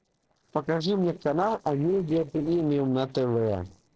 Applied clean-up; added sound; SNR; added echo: neural separator model SepFormer DNS4.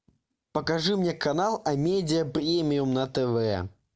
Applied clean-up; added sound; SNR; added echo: none; none; none; none.